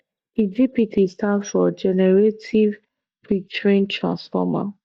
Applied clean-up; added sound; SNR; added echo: neural mask model DeepFilterNet 3.